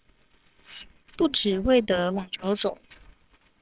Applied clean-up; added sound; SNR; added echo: neural separator model SepFormer WHAMR!.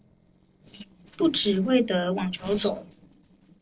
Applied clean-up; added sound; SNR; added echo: neural separator model SepFormer DNS4.